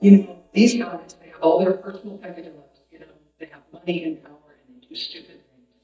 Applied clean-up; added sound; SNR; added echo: neural mask model DeepFilterNet 3.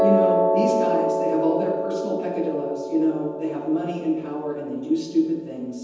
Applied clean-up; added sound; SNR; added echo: none; Piano; 0 dB; reverberation time 1.1 s.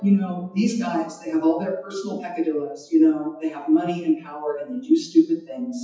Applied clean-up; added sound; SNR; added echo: classical method WPE with log-MMSE.